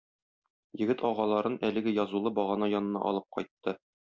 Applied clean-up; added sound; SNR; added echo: none; none; none; none.